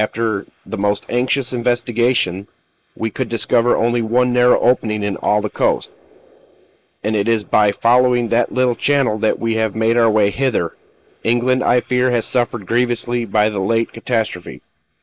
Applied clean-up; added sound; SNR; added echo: neural mask model Resemble Enhance denoiser.